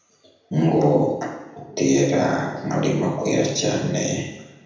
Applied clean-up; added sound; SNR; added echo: none; none; none; reverberation time 0.9 s.